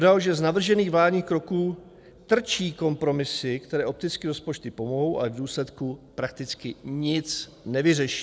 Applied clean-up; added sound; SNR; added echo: none; none; none; none.